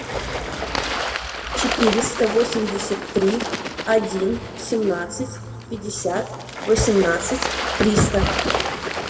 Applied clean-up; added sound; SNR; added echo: none; Water / Bird; 5 dB; reverberation time 1.5 s.